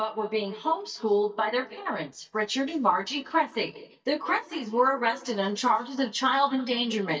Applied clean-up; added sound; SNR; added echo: neural mask model DeepFilterNet 3.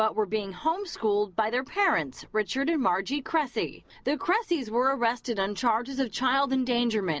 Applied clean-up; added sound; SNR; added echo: none; none; none; none.